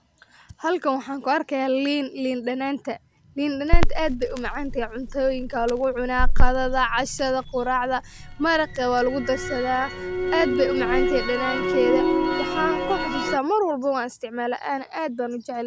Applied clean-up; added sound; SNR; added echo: none; Crackle; -1 dB; none.